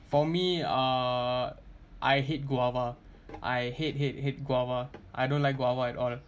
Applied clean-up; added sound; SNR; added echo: none; none; none; none.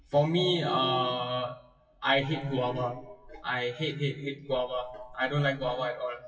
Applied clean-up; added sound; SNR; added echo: classical method WPE with log-MMSE.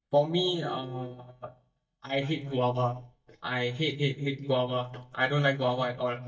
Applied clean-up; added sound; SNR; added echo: neural mask model DeepFilterNet 3.